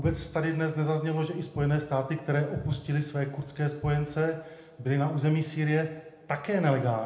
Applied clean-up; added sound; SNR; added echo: none; none; none; reverberation time 0.7 s.